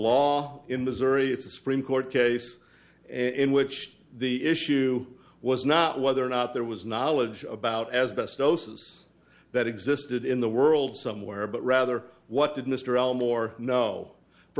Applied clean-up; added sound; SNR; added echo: none; none; none; none.